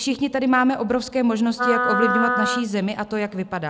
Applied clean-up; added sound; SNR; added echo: none; Wind instrument, woodwind instrument; 2 dB; none.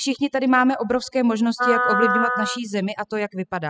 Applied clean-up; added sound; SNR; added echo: classical method spectral subtraction.